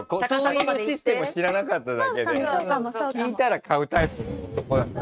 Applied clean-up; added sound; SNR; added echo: neural mask model RNNoise.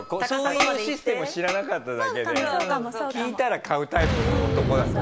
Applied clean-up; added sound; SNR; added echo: none; Boom; 4 dB; none.